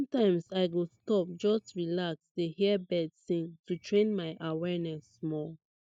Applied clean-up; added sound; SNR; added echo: neural mask model DeepFilterNet 3.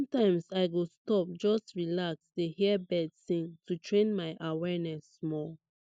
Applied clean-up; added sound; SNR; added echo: none; none; none; none.